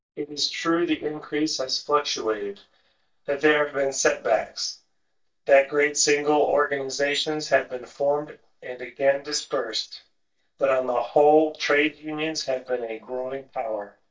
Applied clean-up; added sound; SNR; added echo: neural mask model DeepFilterNet 3.